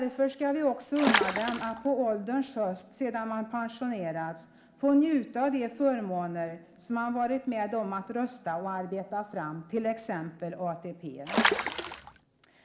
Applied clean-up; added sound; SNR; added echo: none; Water / Splash, splatter; -2 dB; reverberation time 3.0 s.